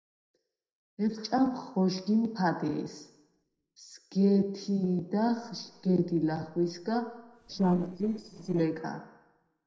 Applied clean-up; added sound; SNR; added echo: neural separator model SepFormer DNS4.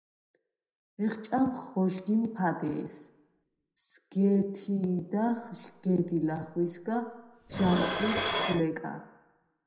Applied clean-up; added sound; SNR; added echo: none; Dishes, pots, and pans; 3 dB; reverberation time 0.7 s.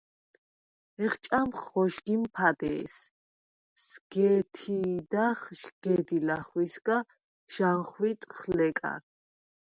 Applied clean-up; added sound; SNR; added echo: none; none; none; none.